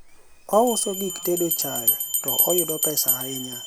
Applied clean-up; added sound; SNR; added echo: none; Bell; 0 dB; none.